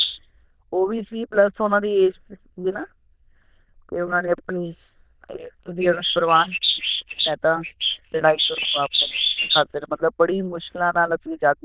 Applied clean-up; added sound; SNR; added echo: neural diffusion model UNIVERSE++.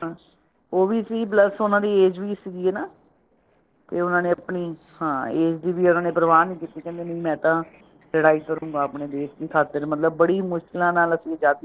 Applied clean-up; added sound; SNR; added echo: neural separator model SepFormer DNS4.